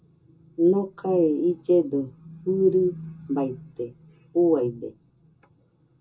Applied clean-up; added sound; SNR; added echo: none; none; none; reverberation time 0.2 s.